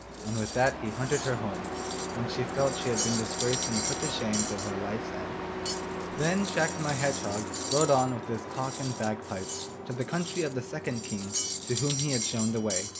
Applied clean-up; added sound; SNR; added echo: none; Cutlery, silverware + Truck; 3 dB; none.